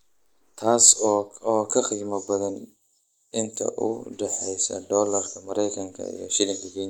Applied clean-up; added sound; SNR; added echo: neural mask model Resemble Enhance denoiser.